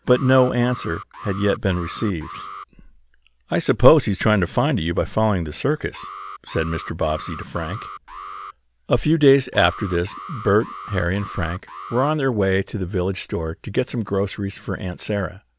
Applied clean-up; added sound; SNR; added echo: none; Alarm; 15 dB; none.